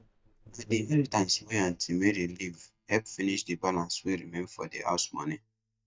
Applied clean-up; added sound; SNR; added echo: neural mask model DeepFilterNet 3.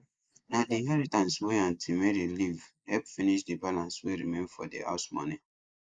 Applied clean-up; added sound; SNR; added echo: neural mask model Resemble Enhance denoiser.